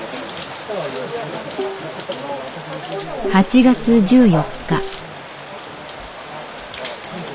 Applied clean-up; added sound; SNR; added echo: none; Bowed string instrument; 12 dB; none.